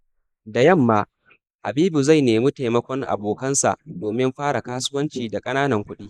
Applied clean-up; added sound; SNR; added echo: neural mask model Resemble Enhance denoiser.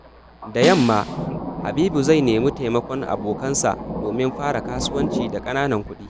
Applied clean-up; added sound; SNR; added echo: none; Thunder + Snare drum; 7 dB; none.